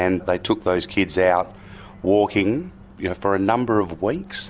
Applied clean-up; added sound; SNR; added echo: none; none; none; none.